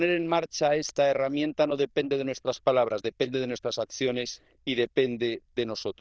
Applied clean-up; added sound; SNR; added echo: neural diffusion model UNIVERSE++.